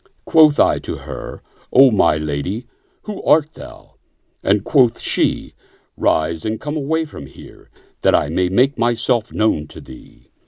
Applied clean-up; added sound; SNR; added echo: none; none; none; none.